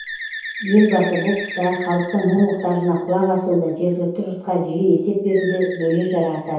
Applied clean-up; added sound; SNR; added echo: none; Bird; 15 dB; reverberation time 0.7 s.